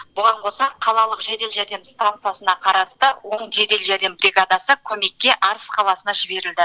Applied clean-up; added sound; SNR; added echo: none; none; none; none.